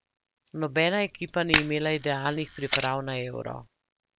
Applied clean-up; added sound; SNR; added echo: none; Camera; 4 dB; none.